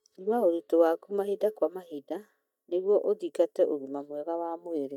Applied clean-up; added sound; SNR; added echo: neural mask model DeepFilterNet 3.